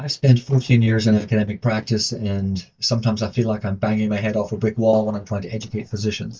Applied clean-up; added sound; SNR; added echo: neural mask model DeepFilterNet 3.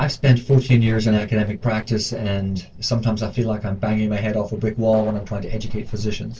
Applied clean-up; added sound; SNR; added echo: neural separator model SepFormer DNS4.